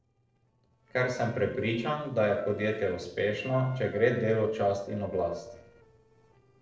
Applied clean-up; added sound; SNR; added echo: neural separator model SepFormer DNS4.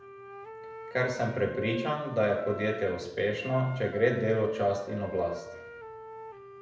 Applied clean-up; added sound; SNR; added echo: none; Wind instrument, woodwind instrument; 13 dB; reverberation time 0.7 s.